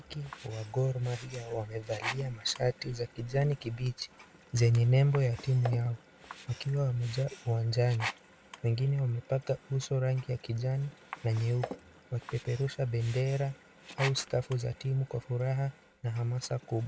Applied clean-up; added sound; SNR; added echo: none; Sink (filling or washing); 15 dB; none.